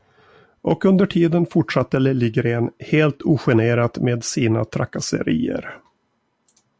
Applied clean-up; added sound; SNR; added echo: none; none; none; none.